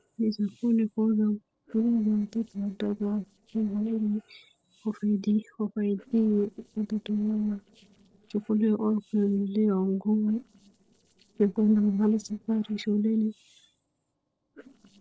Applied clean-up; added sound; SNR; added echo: neural separator model SepFormer DNS4.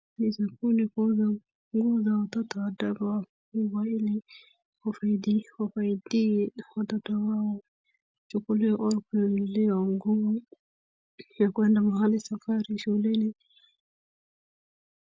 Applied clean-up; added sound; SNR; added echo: none; none; none; none.